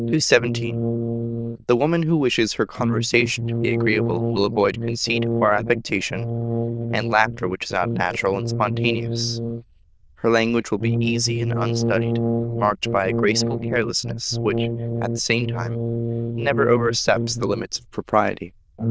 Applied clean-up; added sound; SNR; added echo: neural diffusion model UNIVERSE++.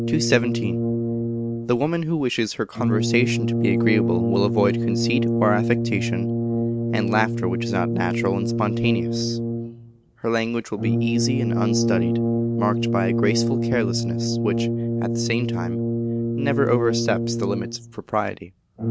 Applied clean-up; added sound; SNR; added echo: none; Brass instrument; -2 dB; none.